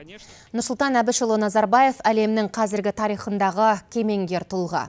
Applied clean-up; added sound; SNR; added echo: none; none; none; none.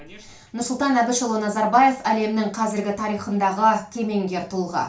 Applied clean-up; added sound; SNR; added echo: none; none; none; reverberation time 0.3 s.